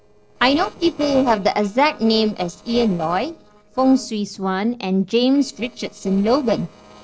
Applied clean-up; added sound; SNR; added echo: neural separator model SepFormer DNS4.